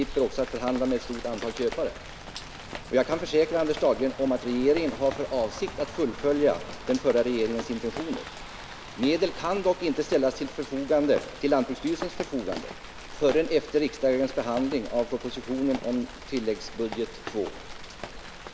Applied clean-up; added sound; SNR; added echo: none; Rain; 12 dB; none.